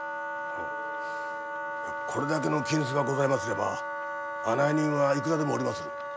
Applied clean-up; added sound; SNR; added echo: none; Wind instrument, woodwind instrument; 4 dB; none.